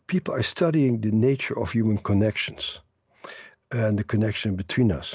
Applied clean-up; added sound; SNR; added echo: none; none; none; none.